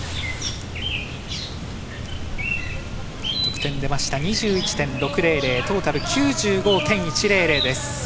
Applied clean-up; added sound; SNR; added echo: none; Chirp, tweet; 4 dB; none.